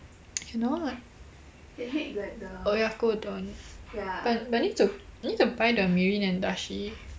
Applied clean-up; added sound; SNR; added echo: none; none; none; none.